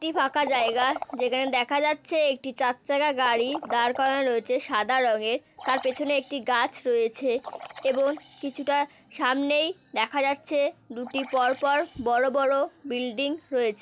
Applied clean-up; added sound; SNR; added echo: none; Liquid; 17 dB; none.